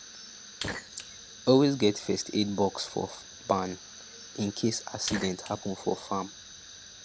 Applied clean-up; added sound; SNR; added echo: none; Fire; 10 dB; none.